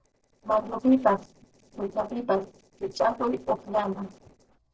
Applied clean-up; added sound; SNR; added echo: neural separator model SepFormer DNS4.